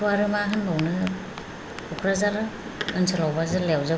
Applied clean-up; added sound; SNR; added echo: none; none; none; none.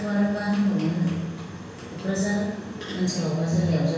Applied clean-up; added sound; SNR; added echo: none; none; none; reverberation time 1.0 s.